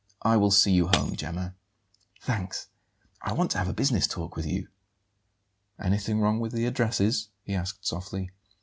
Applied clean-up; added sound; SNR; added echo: none; Shatter; 11 dB; none.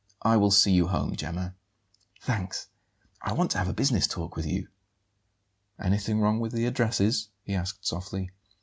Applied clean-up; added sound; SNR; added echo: none; none; none; none.